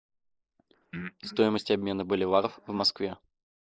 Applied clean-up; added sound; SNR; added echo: neural mask model Resemble Enhance denoiser.